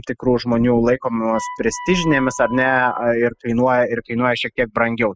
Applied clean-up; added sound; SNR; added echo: classical method spectral subtraction.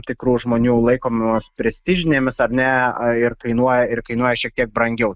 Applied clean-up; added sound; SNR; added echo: neural mask model DeepFilterNet 3.